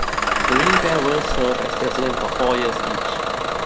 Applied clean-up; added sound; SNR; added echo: none; Engine starting / Bus; -3 dB; none.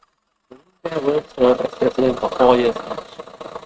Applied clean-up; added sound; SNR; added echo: neural mask model RNNoise.